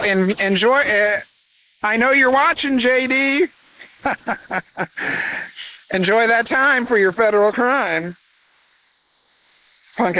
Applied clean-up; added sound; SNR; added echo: neural mask model Resemble Enhance denoiser.